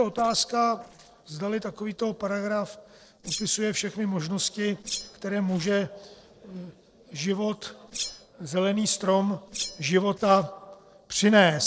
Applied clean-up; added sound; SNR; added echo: neural separator model SepFormer DNS4.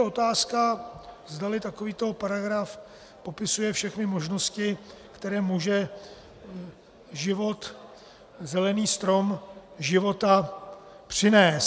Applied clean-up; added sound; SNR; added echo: none; none; none; none.